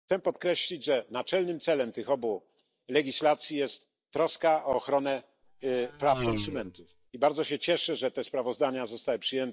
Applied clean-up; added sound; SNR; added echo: neural mask model DeepFilterNet 3.